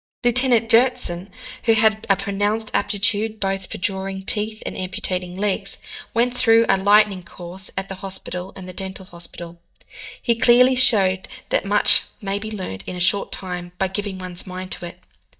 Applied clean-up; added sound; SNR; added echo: neural mask model DeepFilterNet 3.